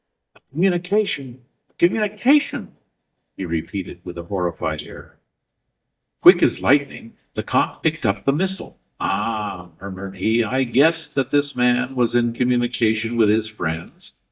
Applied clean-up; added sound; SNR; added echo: neural mask model DeepFilterNet 3.